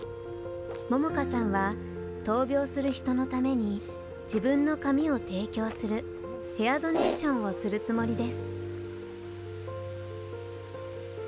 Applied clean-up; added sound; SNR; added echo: none; Fart; -1 dB; none.